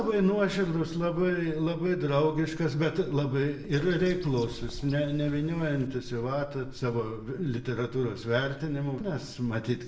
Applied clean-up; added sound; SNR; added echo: none; Bird; 14 dB; reverberation time 0.6 s.